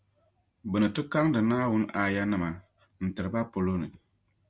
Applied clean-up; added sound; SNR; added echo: none; none; none; none.